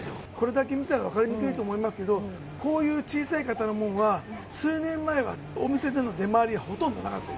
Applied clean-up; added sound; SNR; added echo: none; none; none; none.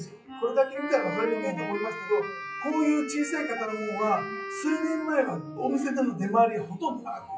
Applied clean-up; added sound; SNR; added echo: classical method WPE with log-MMSE.